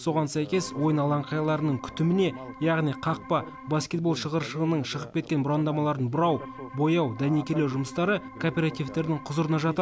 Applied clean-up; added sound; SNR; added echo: none; Organ; 16 dB; none.